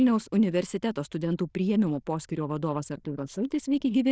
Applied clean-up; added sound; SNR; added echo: neural diffusion model UNIVERSE++.